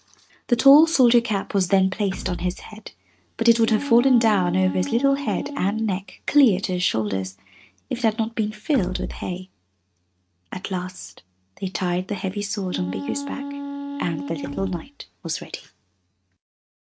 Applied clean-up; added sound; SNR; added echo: neural mask model RNNoise.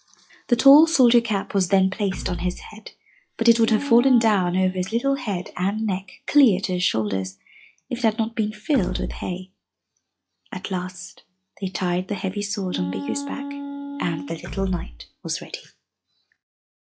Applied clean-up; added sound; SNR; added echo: classical method log-MMSE.